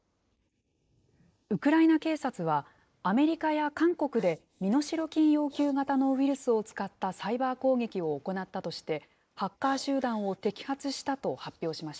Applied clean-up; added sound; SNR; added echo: neural mask model Resemble Enhance denoiser.